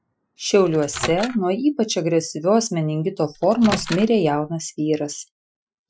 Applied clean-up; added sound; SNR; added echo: classical method Wiener filter.